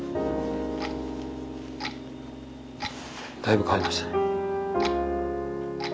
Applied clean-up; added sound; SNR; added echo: none; Clock; 14 dB; none.